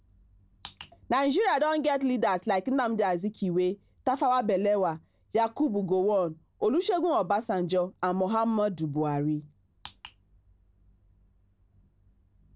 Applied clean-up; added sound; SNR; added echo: none; none; none; none.